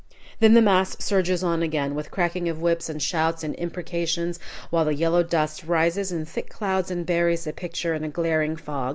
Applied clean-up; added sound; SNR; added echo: none; none; none; none.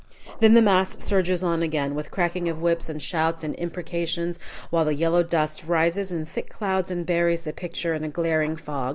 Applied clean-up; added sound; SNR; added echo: none; Growling; 16 dB; none.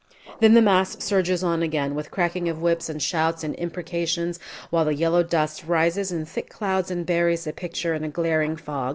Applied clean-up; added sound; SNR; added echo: neural separator model SepFormer DNS4.